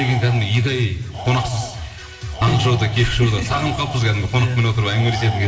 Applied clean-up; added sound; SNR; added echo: none; Tools; 14 dB; reverberation time 1.2 s.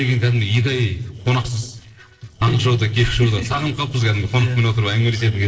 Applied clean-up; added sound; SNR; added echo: neural separator model SepFormer DNS4.